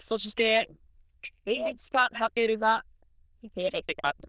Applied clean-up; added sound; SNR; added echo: neural diffusion model UNIVERSE++.